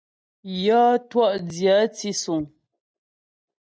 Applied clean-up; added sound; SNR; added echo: neural mask model DeepFilterNet 3.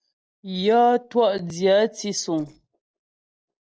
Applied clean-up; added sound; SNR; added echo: neural separator model SepFormer DNS4.